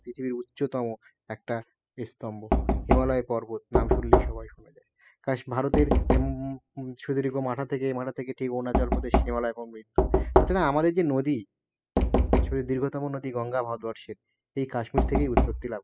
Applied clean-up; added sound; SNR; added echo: classical method spectral subtraction.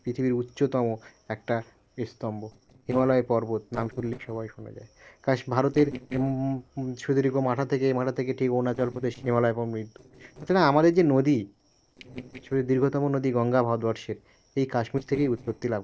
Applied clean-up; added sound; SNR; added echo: neural separator model SepFormer DNS4.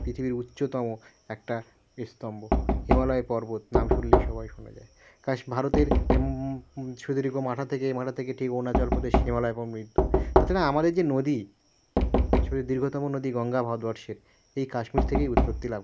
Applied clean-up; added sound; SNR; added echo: none; Knock; -1 dB; none.